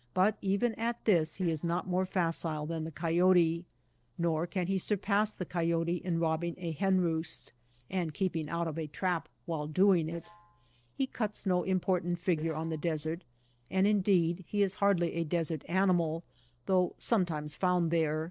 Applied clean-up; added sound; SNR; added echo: neural separator model SepFormer DNS4.